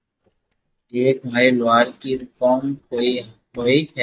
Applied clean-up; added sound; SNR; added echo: neural mask model DeepFilterNet 3.